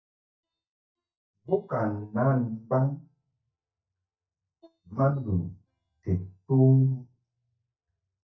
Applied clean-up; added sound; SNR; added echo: neural mask model DeepFilterNet 3.